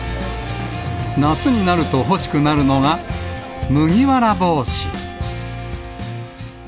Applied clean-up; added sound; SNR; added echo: none; none; none; none.